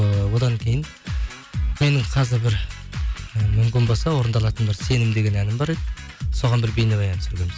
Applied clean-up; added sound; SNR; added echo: none; none; none; none.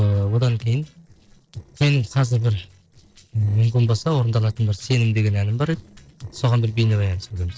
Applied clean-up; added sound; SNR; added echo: neural separator model SepFormer DNS4.